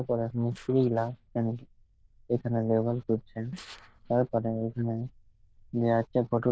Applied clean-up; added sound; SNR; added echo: neural diffusion model UNIVERSE++.